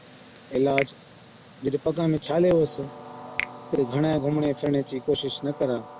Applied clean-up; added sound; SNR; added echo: none; Finger snapping + Train; 13 dB; none.